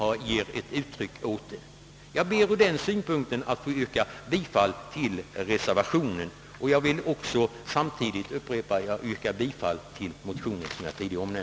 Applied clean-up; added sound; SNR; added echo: none; none; none; none.